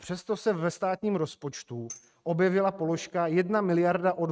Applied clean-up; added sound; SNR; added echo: neural mask model RNNoise.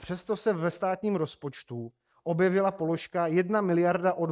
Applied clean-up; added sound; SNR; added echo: neural mask model DeepFilterNet 3.